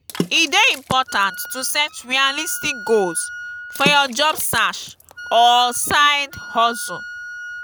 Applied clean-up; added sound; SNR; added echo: none; Water / Splash, splatter + Wind instrument, woodwind instrument; 13 dB; none.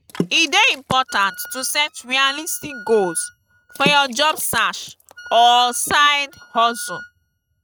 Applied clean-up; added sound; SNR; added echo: neural mask model RNNoise.